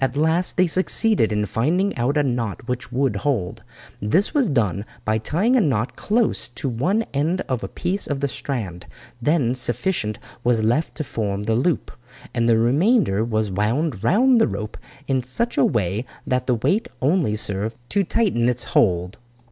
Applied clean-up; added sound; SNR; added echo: none; none; none; none.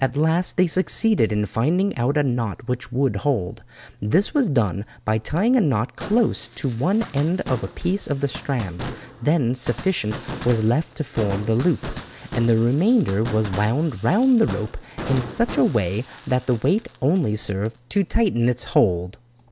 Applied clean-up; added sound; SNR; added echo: none; Fireworks; 16 dB; none.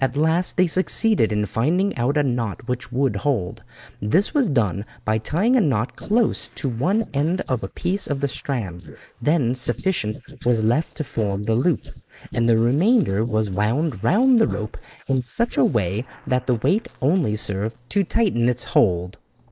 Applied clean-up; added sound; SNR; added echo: neural mask model Resemble Enhance denoiser.